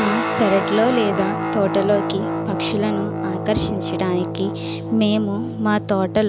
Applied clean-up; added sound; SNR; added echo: none; Guitar; 3 dB; none.